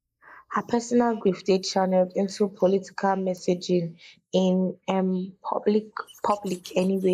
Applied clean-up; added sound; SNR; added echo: neural mask model Resemble Enhance denoiser.